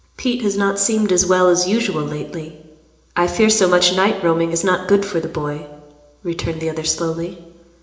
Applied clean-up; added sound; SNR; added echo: none; none; none; reverberation time 0.8 s.